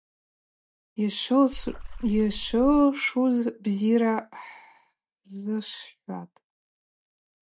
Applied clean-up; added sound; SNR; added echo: neural mask model DeepFilterNet 3.